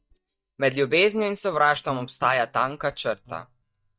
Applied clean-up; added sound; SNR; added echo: neural mask model DeepFilterNet 3.